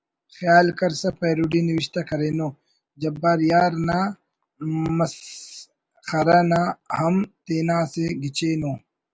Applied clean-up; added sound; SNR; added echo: none; none; none; none.